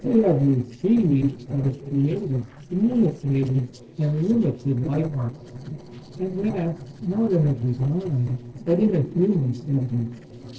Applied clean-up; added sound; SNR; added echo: neural separator model SepFormer DNS4.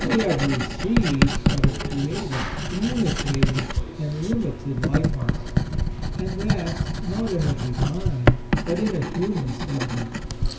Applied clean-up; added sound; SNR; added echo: none; Writing; -3 dB; reverberation time 0.9 s.